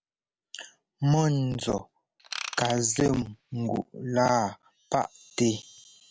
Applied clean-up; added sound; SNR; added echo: none; Ratchet, pawl / Tools; 11 dB; none.